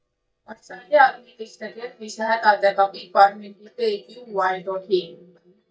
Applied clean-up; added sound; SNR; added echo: neural mask model DeepFilterNet 3.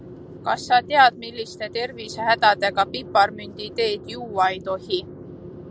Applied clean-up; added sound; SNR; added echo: none; none; none; none.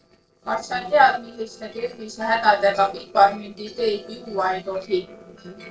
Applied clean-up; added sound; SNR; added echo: neural separator model SepFormer DNS4.